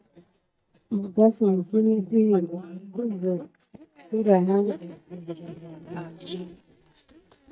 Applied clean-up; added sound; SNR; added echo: neural mask model DeepFilterNet 3.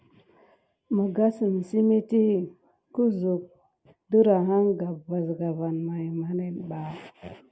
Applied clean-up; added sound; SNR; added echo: none; none; none; none.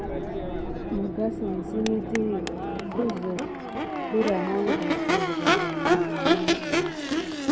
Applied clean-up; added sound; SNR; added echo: none; Crowd / Race car, auto racing / Accelerating, revving, vroom; -4 dB; none.